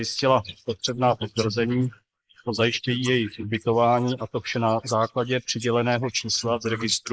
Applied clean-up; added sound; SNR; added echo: neural mask model Resemble Enhance denoiser.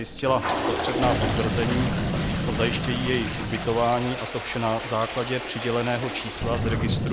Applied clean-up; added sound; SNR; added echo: none; Toilet flush + Boom; 0 dB; none.